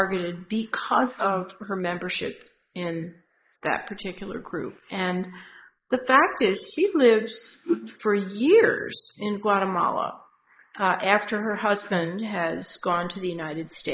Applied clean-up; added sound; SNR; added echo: neural mask model Resemble Enhance denoiser.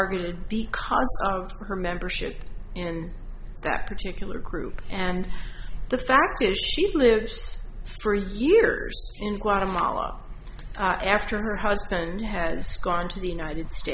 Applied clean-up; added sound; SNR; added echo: none; none; none; none.